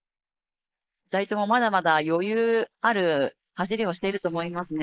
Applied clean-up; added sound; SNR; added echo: neural mask model Resemble Enhance denoiser.